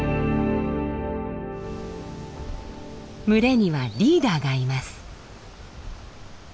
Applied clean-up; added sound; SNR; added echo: none; none; none; none.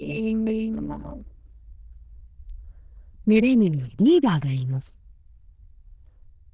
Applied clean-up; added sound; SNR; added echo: neural diffusion model UNIVERSE++.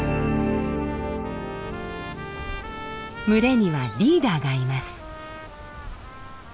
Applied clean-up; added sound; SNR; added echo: none; Trumpet; 14 dB; none.